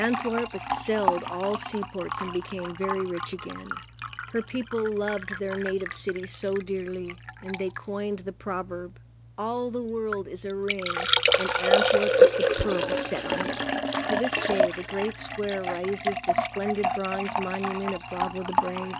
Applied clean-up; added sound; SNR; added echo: none; Liquid; -2 dB; none.